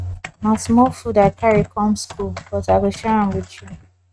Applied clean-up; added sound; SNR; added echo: neural mask model RNNoise.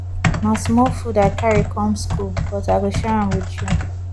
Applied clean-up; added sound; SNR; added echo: none; Computer keyboard; 1 dB; none.